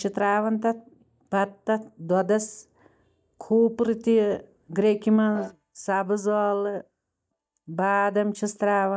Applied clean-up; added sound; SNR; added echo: neural mask model DeepFilterNet 3.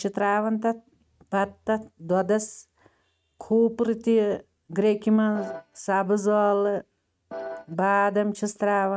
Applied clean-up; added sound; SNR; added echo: neural mask model RNNoise.